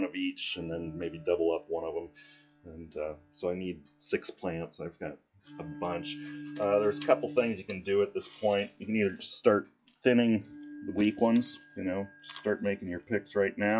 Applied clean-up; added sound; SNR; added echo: classical method log-MMSE.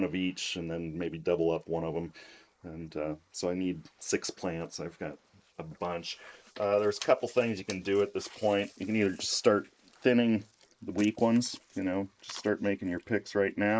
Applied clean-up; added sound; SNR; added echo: neural mask model Resemble Enhance denoiser.